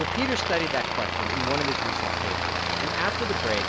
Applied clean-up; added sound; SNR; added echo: none; Aircraft; -3 dB; none.